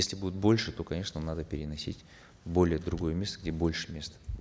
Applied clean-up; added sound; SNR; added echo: none; none; none; none.